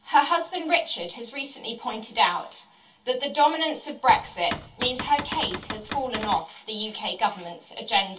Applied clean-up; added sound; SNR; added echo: none; Cupboard open or close / Door; 8 dB; reverberation time 0.2 s.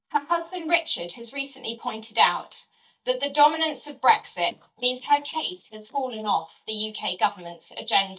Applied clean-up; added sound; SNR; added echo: neural mask model DeepFilterNet 3.